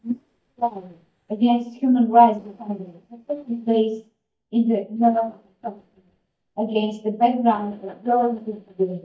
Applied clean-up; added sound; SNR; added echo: neural mask model DeepFilterNet 3.